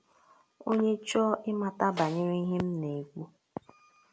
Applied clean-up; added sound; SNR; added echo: none; Snare drum; 18 dB; none.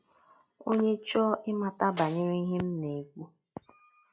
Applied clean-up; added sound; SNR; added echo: classical method log-MMSE.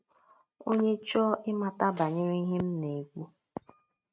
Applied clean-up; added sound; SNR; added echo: neural mask model RNNoise.